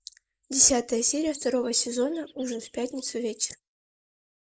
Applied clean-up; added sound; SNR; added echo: neural mask model Resemble Enhance denoiser.